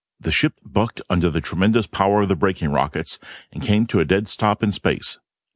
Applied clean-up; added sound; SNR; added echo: none; none; none; none.